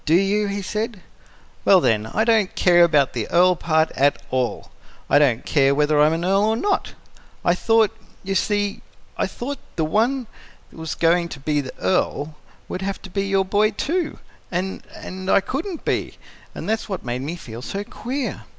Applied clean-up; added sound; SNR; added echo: none; none; none; none.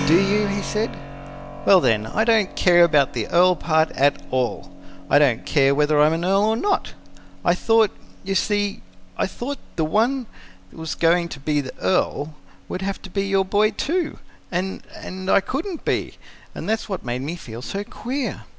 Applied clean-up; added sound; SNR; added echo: none; Keyboard (musical); 16 dB; none.